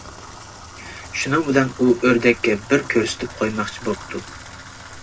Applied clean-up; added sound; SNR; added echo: none; Bathtub (filling or washing) / Water tap, faucet; 16 dB; reverberation time 0.2 s.